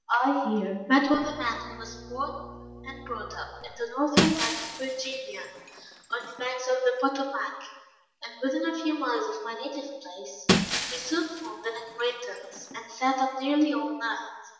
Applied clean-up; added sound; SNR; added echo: none; Shatter; 3 dB; reverberation time 1.0 s.